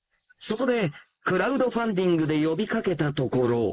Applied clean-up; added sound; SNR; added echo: neural mask model Resemble Enhance denoiser.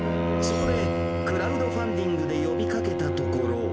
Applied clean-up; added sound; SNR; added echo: none; Bowed string instrument; -2 dB; none.